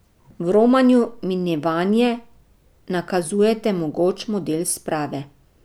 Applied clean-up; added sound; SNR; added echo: none; none; none; none.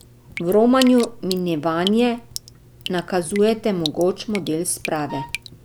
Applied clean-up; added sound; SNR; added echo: none; Drip + Wind instrument, woodwind instrument; 14 dB; none.